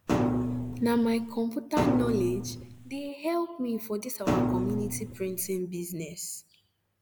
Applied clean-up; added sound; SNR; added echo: none; Thump, thud; -1 dB; none.